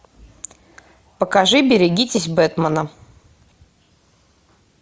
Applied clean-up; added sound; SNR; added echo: none; none; none; none.